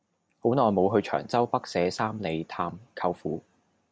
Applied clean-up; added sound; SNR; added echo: none; none; none; none.